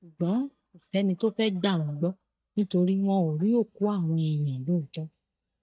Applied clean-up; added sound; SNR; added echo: neural mask model DeepFilterNet 3.